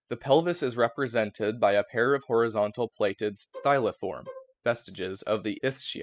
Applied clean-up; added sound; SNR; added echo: classical method spectral subtraction.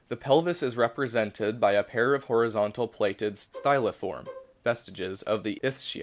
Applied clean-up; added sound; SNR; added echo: none; Bowed string instrument; 19 dB; none.